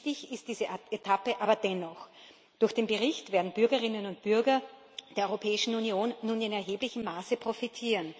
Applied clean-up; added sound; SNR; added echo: none; none; none; none.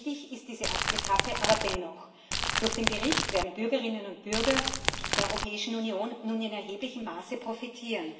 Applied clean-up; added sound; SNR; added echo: none; Crumpling, crinkling / Crackle; -3 dB; reverberation time 1.0 s.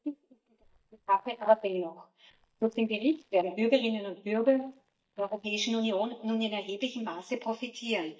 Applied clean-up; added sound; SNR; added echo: neural mask model DeepFilterNet 3.